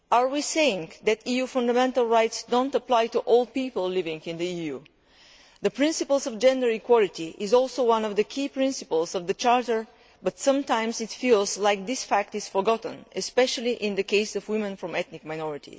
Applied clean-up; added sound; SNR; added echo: none; none; none; none.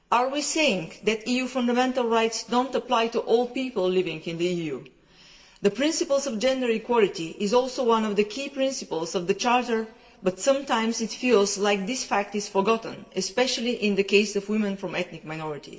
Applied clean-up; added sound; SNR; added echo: none; none; none; reverberation time 0.6 s.